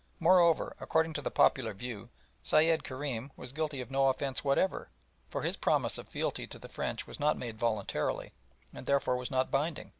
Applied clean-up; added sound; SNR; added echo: none; none; none; none.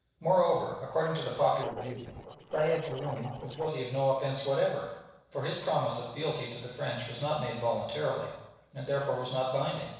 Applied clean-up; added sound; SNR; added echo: neural separator model SepFormer DNS4.